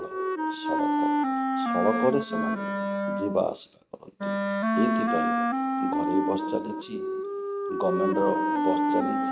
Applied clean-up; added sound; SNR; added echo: neural mask model RNNoise.